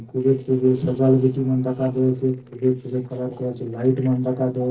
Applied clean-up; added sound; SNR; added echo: neural separator model SepFormer DNS4.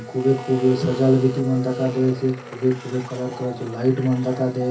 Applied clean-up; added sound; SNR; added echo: none; Domestic sounds, home sounds; 13 dB; reverberation time 0.3 s.